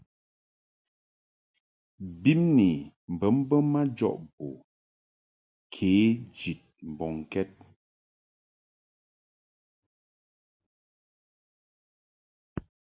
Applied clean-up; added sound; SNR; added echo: none; none; none; none.